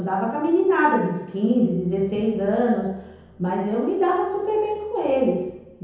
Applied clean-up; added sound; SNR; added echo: none; none; none; reverberation time 0.9 s.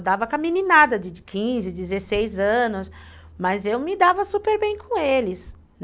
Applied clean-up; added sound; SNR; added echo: none; none; none; none.